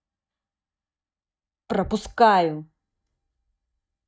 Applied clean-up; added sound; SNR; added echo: neural mask model DeepFilterNet 3.